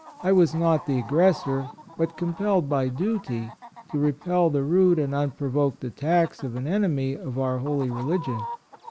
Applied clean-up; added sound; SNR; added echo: none; Chicken, rooster; 18 dB; none.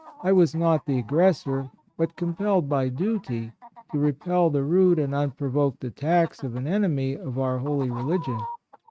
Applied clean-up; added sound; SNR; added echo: neural mask model RNNoise.